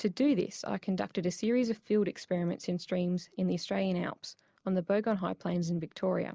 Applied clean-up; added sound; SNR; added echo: neural mask model Resemble Enhance denoiser.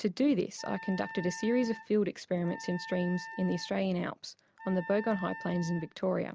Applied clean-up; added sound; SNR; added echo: none; Wind instrument, woodwind instrument; 14 dB; none.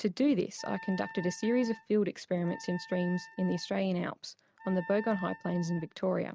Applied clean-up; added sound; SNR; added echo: neural mask model RNNoise.